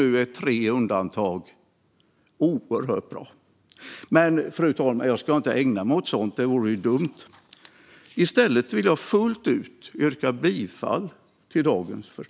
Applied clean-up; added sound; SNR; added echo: none; none; none; none.